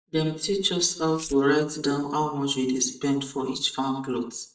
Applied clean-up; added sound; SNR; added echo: neural mask model DeepFilterNet 3.